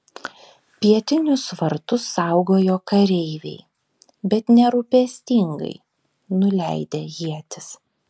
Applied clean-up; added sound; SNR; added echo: none; none; none; none.